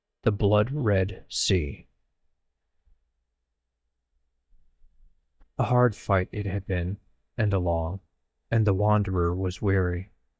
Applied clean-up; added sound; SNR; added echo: neural mask model DeepFilterNet 3.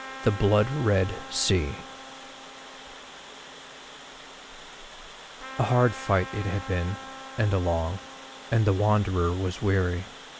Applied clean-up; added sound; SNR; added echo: none; Water + Trumpet; 14 dB; none.